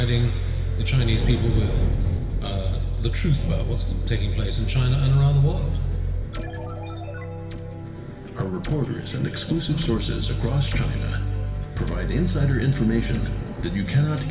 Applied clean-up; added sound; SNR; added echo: none; Growling; 19 dB; reverberation time 2.5 s.